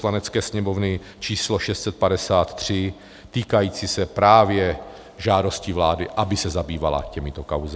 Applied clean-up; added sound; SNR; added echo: none; none; none; none.